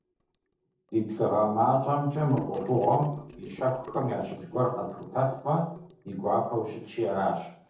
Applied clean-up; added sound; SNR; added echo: neural separator model SepFormer DNS4.